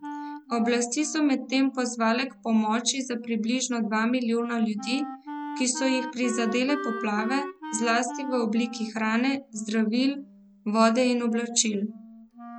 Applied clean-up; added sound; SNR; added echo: none; Wind instrument, woodwind instrument; 13 dB; none.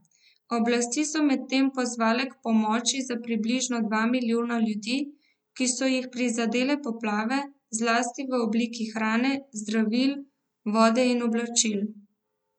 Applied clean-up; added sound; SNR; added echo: none; none; none; none.